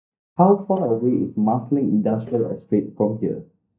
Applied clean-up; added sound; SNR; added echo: neural mask model DeepFilterNet 3.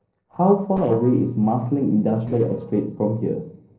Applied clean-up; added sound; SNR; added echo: neural separator model SepFormer DNS4.